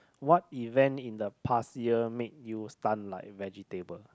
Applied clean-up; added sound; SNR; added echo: none; none; none; none.